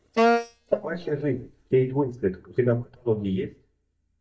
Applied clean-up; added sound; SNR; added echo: neural mask model DeepFilterNet 3.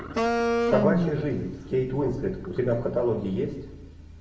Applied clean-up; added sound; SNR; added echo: none; Wind instrument, woodwind instrument; -1 dB; reverberation time 1.0 s.